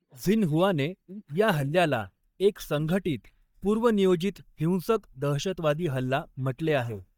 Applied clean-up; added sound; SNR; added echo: neural mask model DeepFilterNet 3.